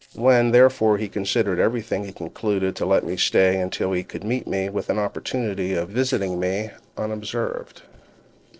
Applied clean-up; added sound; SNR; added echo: neural separator model SepFormer DNS4.